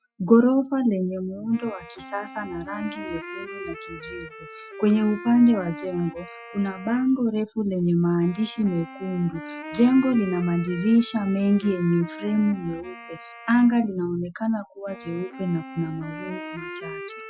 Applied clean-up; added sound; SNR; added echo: classical method Wiener filter.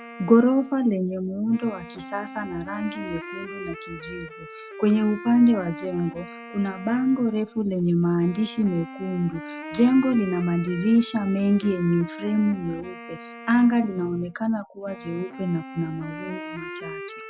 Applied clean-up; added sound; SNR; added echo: none; Wind instrument, woodwind instrument; 14 dB; none.